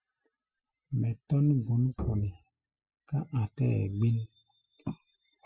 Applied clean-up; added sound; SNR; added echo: classical method spectral subtraction.